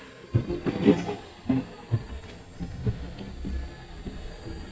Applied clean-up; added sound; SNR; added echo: neural mask model DeepFilterNet 3.